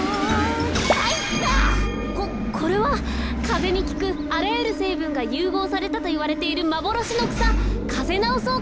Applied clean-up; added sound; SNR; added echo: none; Engine / Mechanisms; 1 dB; none.